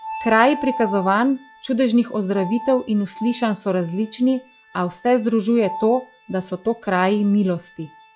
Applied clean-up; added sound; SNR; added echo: classical method log-MMSE.